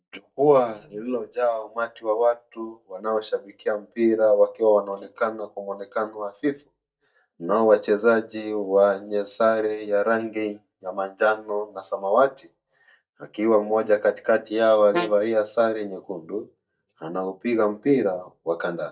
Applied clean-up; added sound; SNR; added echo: neural mask model DeepFilterNet 3.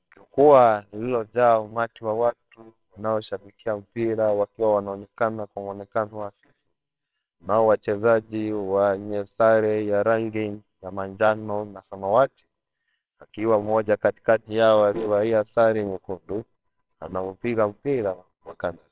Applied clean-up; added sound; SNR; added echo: neural separator model SepFormer WHAMR!.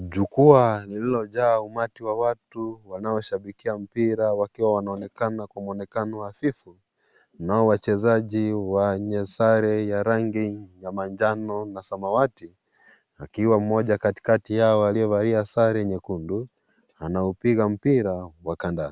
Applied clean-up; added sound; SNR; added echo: none; none; none; none.